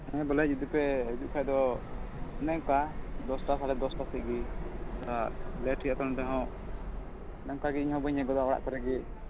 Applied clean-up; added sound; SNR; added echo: none; Subway, metro, underground; 5 dB; none.